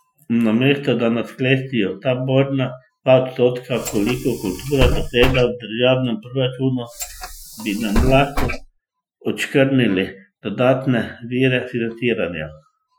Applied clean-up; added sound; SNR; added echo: classical method Wiener filter.